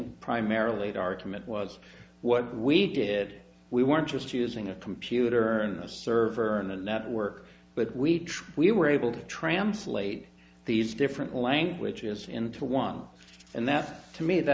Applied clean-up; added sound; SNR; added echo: none; none; none; none.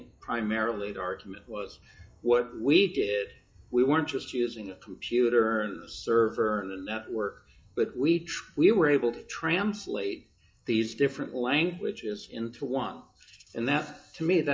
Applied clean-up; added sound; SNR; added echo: classical method WPE with log-MMSE.